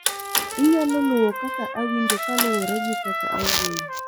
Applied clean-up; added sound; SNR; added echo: classical method log-MMSE.